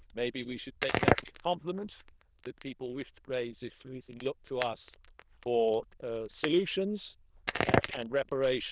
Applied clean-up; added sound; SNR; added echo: neural diffusion model UNIVERSE++.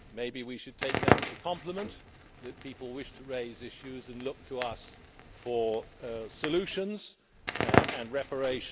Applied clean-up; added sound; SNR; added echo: none; Crackle; -2 dB; none.